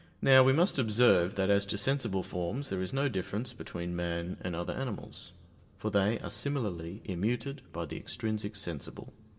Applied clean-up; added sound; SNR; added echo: none; none; none; reverberation time 2.3 s.